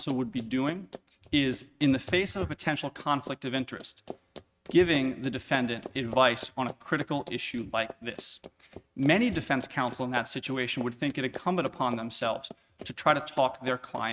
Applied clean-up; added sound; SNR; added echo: neural mask model RNNoise.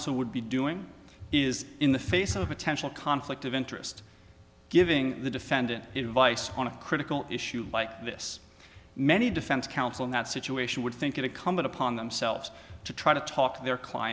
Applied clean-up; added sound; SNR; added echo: none; none; none; none.